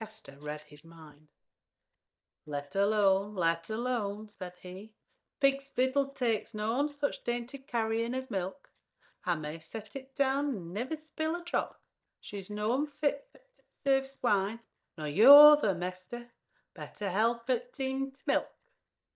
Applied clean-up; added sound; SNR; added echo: neural mask model DeepFilterNet 3.